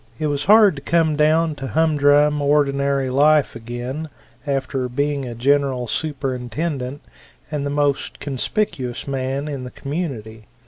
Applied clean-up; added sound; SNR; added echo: none; none; none; none.